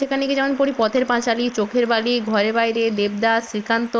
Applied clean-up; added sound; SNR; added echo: neural mask model Resemble Enhance denoiser.